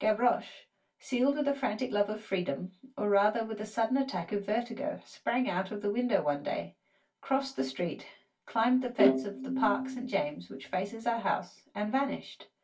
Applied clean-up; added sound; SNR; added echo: none; Bowed string instrument; 1 dB; reverberation time 0.1 s.